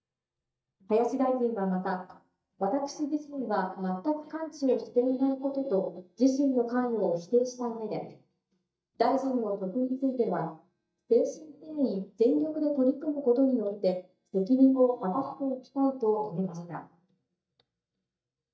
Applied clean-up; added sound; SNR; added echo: neural mask model DeepFilterNet 3.